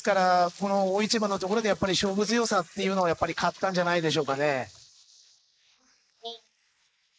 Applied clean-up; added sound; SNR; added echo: neural mask model Resemble Enhance denoiser.